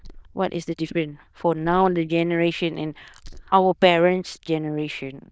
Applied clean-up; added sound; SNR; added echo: neural diffusion model UNIVERSE++.